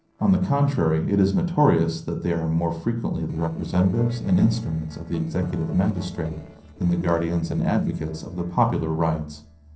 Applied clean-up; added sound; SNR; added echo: neural separator model SepFormer DNS4.